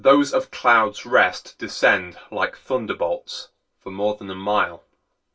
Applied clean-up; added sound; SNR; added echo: none; none; none; reverberation time 0.1 s.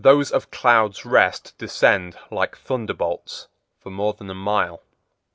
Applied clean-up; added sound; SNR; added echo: none; none; none; none.